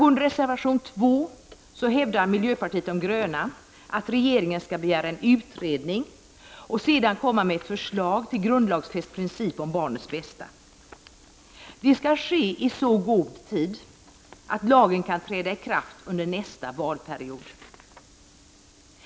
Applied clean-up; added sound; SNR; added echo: none; none; none; none.